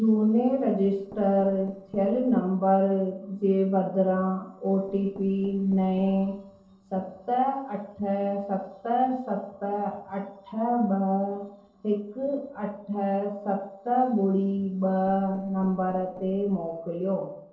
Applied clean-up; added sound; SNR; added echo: neural separator model SepFormer DNS4.